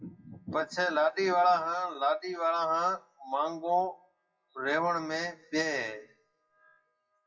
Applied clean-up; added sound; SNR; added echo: classical method WPE with log-MMSE.